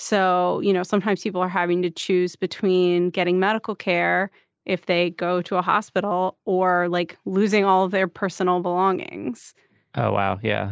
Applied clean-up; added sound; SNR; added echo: none; none; none; none.